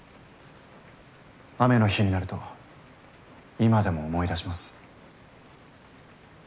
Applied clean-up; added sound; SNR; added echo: none; none; none; none.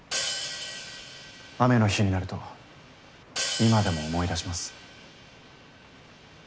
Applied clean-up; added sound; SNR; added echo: none; Hi-hat; 8 dB; none.